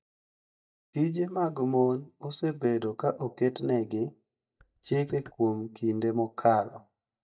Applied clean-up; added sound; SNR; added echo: neural mask model DeepFilterNet 3.